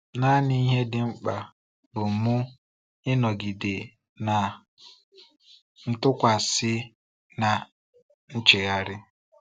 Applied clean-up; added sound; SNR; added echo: none; none; none; none.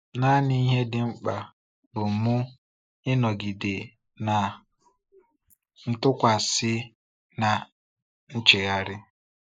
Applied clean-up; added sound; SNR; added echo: neural mask model Resemble Enhance denoiser.